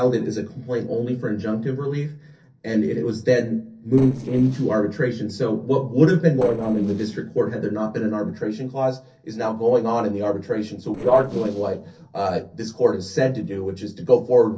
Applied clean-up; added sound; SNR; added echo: neural separator model SepFormer DNS4.